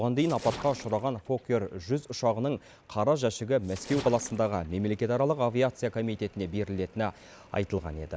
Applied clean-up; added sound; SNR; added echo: none; Splash, splatter; 16 dB; none.